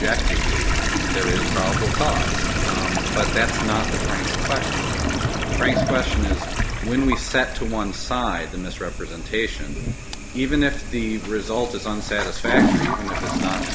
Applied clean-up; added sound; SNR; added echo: none; Waves, surf + Toilet flush; -2 dB; none.